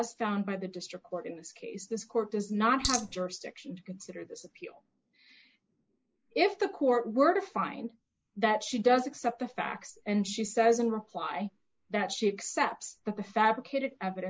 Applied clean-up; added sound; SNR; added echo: neural mask model Resemble Enhance denoiser.